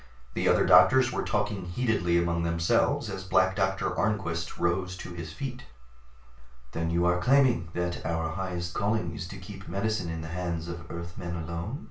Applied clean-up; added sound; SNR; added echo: none; none; none; reverberation time 0.3 s.